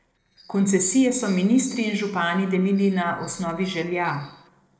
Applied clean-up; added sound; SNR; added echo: neural separator model SepFormer DNS4.